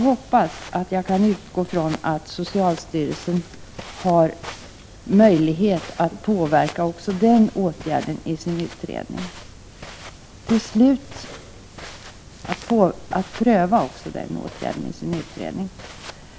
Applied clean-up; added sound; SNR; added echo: none; Walk, footsteps; 17 dB; none.